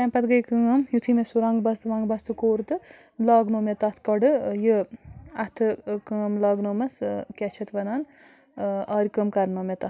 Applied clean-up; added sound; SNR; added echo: none; none; none; none.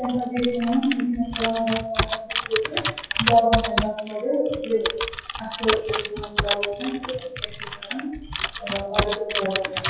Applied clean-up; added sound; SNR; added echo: classical method WPE with log-MMSE.